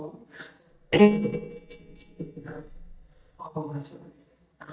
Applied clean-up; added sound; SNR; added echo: neural mask model DeepFilterNet 3.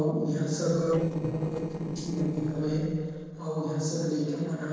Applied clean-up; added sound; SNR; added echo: neural separator model SepFormer DNS4.